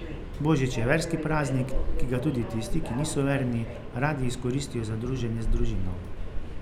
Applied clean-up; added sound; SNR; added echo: none; Subway, metro, underground; 1 dB; none.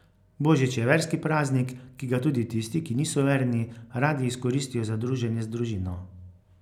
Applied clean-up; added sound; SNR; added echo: none; none; none; none.